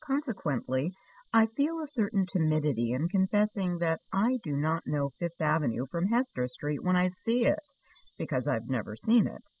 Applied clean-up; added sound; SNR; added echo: classical method spectral subtraction.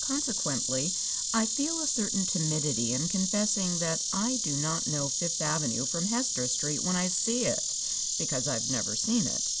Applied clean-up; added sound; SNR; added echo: none; Insect; -1 dB; none.